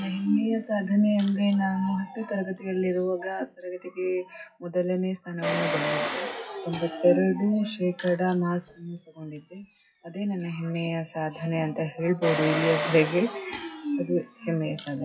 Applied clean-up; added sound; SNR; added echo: classical method WPE with log-MMSE.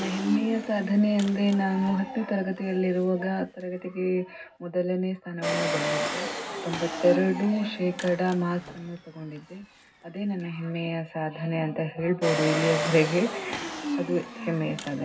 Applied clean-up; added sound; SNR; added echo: none; Engine; 7 dB; reverberation time 0.4 s.